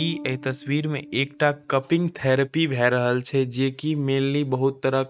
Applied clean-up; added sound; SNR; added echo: neural mask model RNNoise.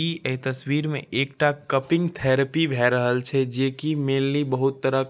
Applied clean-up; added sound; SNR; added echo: none; none; none; none.